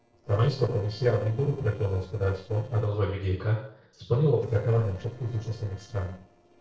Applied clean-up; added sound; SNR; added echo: neural separator model SepFormer DNS4.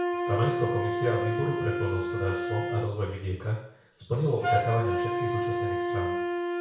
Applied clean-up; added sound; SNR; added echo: none; Wind instrument, woodwind instrument; 0 dB; reverberation time 0.6 s.